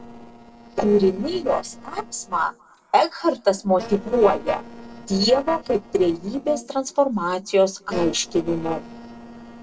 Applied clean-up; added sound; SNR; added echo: neural separator model SepFormer DNS4.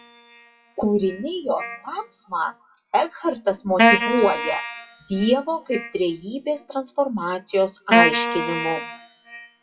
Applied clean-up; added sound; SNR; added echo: classical method WPE with log-MMSE.